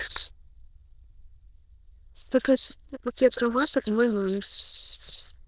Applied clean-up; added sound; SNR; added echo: neural diffusion model UNIVERSE++.